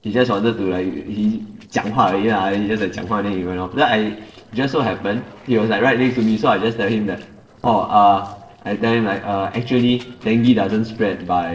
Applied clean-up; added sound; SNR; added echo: neural separator model SepFormer DNS4.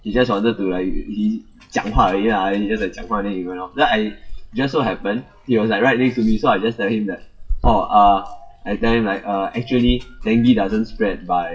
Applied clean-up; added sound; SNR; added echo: classical method WPE with log-MMSE.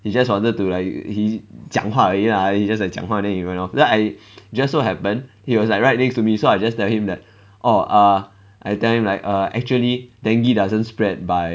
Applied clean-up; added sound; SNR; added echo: none; none; none; none.